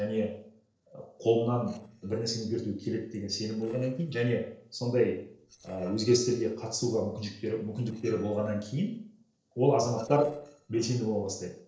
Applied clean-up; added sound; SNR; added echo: neural separator model SepFormer DNS4.